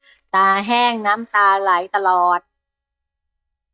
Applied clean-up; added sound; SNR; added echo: neural mask model DeepFilterNet 3.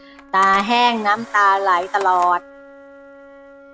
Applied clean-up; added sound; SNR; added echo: none; Camera + Wind instrument, woodwind instrument; 19 dB; none.